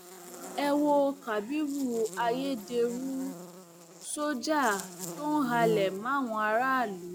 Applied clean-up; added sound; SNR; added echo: none; Buzz; 13 dB; none.